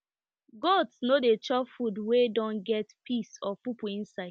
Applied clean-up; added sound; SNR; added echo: none; none; none; none.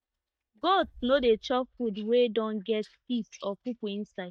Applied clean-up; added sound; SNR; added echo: neural mask model DeepFilterNet 3.